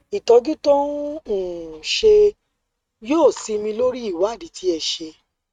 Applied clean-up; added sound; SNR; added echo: neural mask model RNNoise.